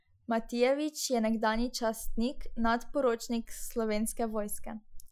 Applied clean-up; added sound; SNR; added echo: classical method Wiener filter.